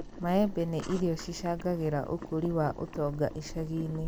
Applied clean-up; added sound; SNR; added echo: none; Boiling; 11 dB; none.